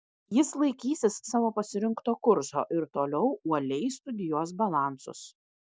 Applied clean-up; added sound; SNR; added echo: none; none; none; none.